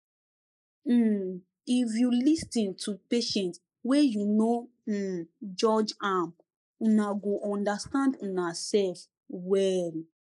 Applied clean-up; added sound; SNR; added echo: neural mask model Resemble Enhance denoiser.